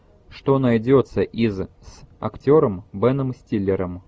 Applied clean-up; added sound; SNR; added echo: none; none; none; none.